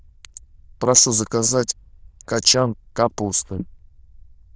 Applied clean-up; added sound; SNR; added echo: neural diffusion model UNIVERSE++.